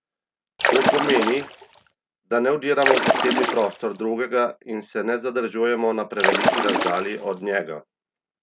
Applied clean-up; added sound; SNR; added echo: none; Splash, splatter; -2 dB; none.